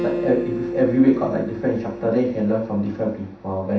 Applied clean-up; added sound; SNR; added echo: none; Acoustic guitar; 9 dB; reverberation time 0.7 s.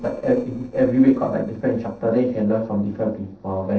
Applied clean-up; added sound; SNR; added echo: neural separator model SepFormer DNS4.